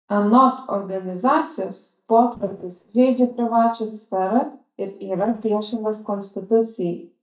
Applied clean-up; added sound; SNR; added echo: neural mask model DeepFilterNet 3.